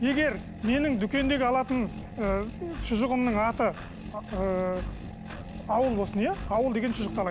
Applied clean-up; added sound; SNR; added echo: none; Engine; 10 dB; none.